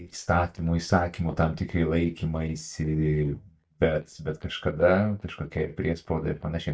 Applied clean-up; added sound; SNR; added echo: neural mask model DeepFilterNet 3.